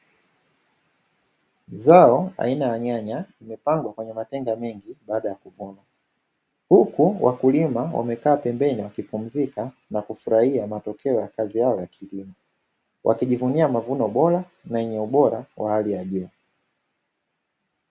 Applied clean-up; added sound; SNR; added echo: none; none; none; none.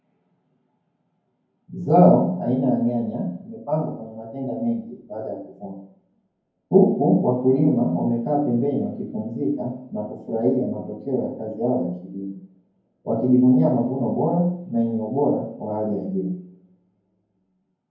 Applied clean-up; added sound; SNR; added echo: none; none; none; reverberation time 0.9 s.